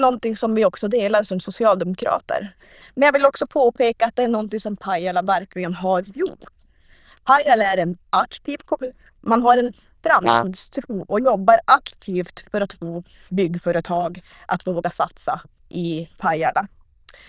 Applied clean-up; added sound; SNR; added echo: neural diffusion model UNIVERSE++.